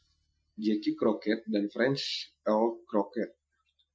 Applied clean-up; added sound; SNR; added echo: classical method Wiener filter.